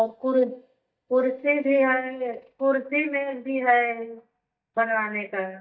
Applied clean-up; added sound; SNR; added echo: neural mask model DeepFilterNet 3.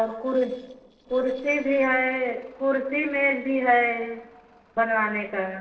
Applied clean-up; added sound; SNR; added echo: neural separator model SepFormer DNS4.